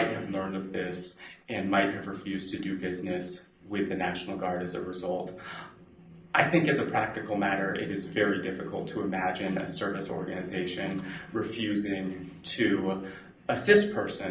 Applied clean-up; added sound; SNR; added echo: neural separator model SepFormer DNS4.